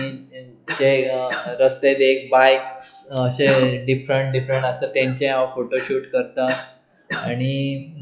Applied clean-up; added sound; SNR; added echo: classical method log-MMSE.